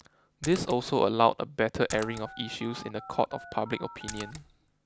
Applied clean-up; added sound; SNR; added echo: none; Telephone + Splash, splatter; 15 dB; none.